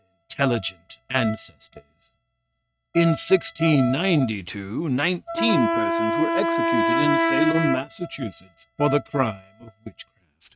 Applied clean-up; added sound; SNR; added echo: neural mask model RNNoise.